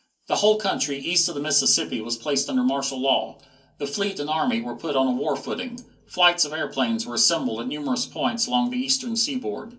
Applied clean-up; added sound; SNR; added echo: none; none; none; reverberation time 0.2 s.